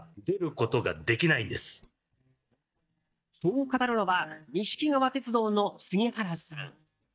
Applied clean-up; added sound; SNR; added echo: neural mask model DeepFilterNet 3.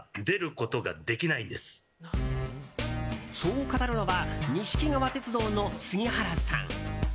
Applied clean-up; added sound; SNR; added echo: none; none; none; none.